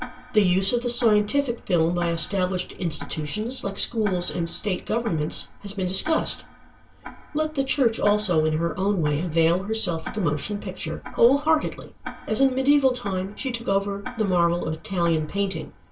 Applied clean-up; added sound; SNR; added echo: none; Tick-tock; 18 dB; reverberation time 0.2 s.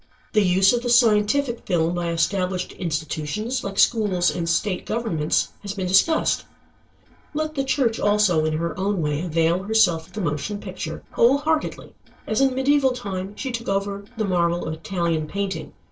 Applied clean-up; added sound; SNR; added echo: neural separator model SepFormer DNS4.